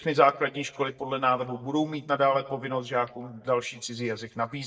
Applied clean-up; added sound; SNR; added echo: neural mask model DeepFilterNet 3.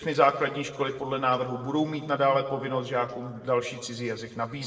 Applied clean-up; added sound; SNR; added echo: neural separator model SepFormer DNS4.